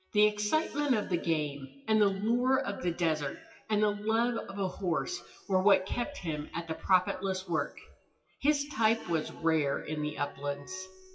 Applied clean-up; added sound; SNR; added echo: classical method WPE with log-MMSE.